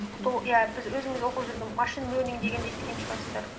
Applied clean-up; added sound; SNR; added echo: none; Waves, surf; 8 dB; reverberation time 0.5 s.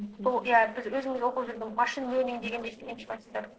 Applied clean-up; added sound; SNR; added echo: neural separator model SepFormer DNS4.